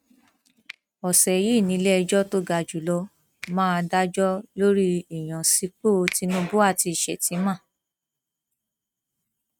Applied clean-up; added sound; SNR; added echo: neural mask model RNNoise.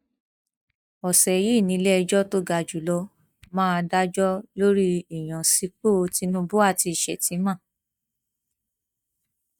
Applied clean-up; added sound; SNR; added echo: neural mask model DeepFilterNet 3.